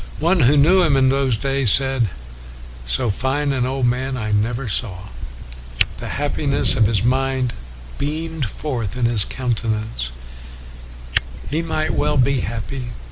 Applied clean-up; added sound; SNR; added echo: none; Fire; 7 dB; none.